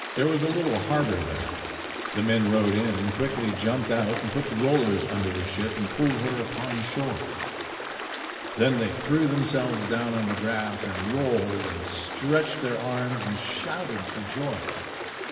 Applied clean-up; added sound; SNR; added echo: none; Stream; 7 dB; reverberation time 2.7 s.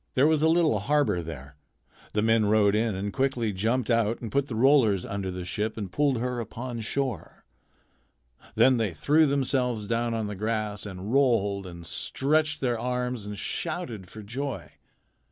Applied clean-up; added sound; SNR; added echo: none; none; none; none.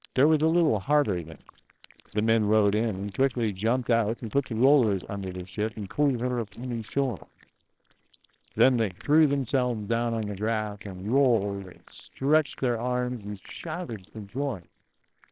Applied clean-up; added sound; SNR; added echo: neural separator model SepFormer WHAMR!.